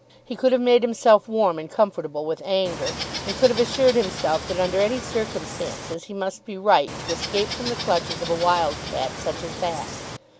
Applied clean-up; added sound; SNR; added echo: none; Water / Bird; 8 dB; none.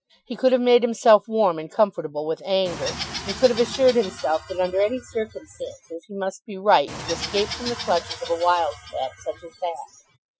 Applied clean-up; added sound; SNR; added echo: classical method Wiener filter.